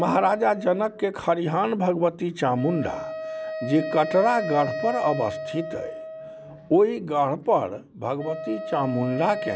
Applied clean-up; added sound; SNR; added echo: none; Wind instrument, woodwind instrument; 10 dB; none.